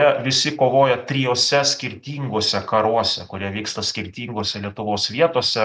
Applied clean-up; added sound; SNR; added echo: none; none; none; none.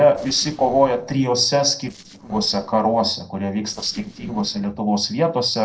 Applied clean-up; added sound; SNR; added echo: neural separator model SepFormer DNS4.